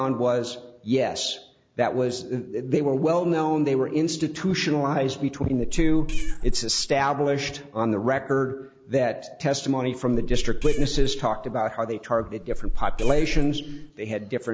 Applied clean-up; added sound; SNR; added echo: none; Meow; -2 dB; none.